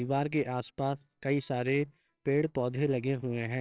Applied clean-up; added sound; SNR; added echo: neural separator model SepFormer WHAMR!.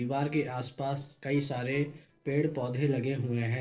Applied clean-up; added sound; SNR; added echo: neural separator model SepFormer DNS4.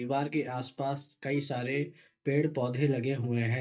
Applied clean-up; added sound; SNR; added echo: neural mask model DeepFilterNet 3.